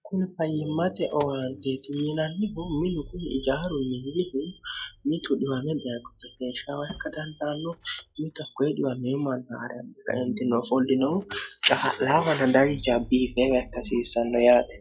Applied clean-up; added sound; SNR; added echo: classical method log-MMSE.